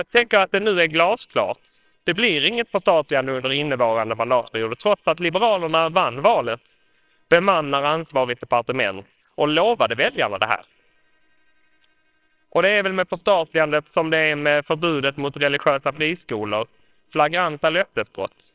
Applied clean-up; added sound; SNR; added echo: neural separator model SepFormer WHAMR!.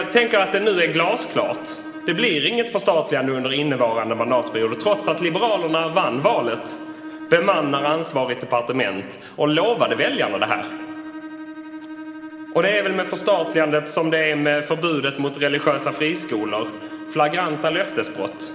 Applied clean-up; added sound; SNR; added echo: none; Bowed string instrument; 14 dB; reverberation time 3.0 s.